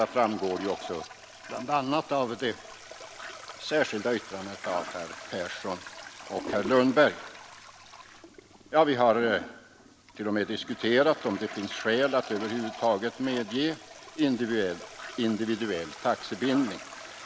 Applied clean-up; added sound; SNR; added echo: none; Toilet flush; 14 dB; none.